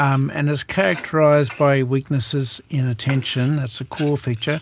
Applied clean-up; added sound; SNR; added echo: none; Frying (food); 20 dB; none.